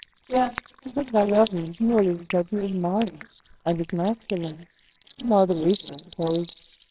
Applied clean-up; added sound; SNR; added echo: neural separator model SepFormer WHAMR!.